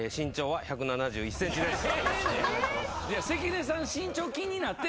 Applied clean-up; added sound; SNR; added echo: none; Fire; 14 dB; none.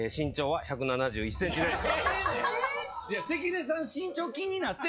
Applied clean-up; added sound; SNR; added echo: classical method log-MMSE.